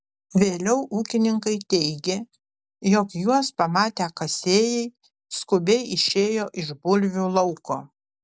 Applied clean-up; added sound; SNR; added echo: none; none; none; none.